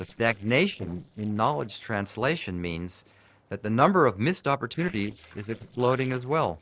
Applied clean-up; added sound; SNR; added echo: neural separator model SepFormer DNS4.